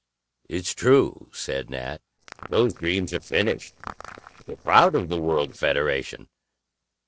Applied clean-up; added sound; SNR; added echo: neural separator model SepFormer DNS4.